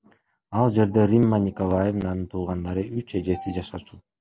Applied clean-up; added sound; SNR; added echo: none; none; none; none.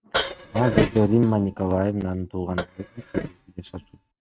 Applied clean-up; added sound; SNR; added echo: neural mask model RNNoise.